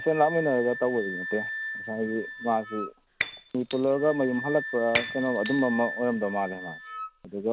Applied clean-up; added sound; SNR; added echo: none; Shatter + Wind instrument, woodwind instrument; 8 dB; none.